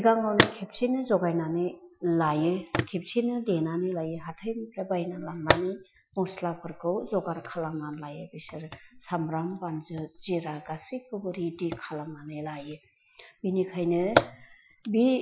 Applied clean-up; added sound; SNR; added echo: classical method Wiener filter.